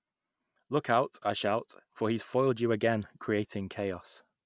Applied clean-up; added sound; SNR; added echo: none; none; none; none.